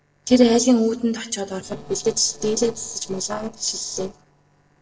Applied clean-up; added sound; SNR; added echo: neural separator model SepFormer DNS4.